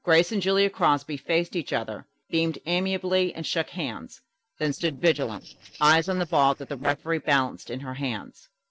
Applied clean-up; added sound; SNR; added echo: neural separator model SepFormer DNS4.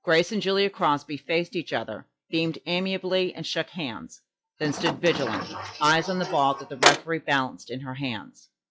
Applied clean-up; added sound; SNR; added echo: classical method log-MMSE.